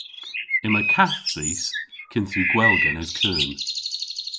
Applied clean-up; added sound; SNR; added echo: none; Bird; -2 dB; none.